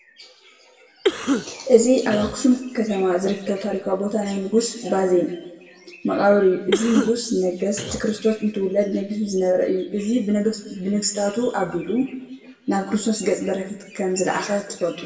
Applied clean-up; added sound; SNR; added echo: none; Cough; 6 dB; reverberation time 0.8 s.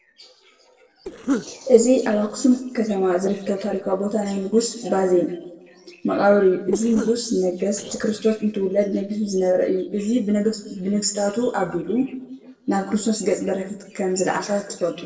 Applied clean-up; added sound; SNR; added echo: neural separator model SepFormer DNS4.